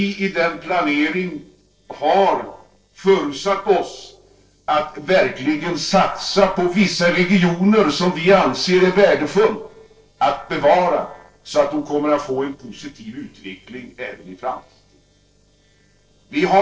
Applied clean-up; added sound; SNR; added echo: neural separator model SepFormer DNS4.